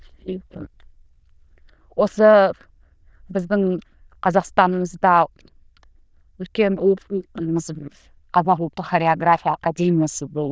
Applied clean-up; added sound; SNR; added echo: neural diffusion model UNIVERSE++.